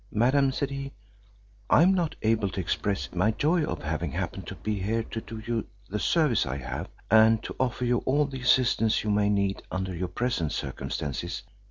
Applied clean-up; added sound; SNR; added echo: neural separator model SepFormer DNS4.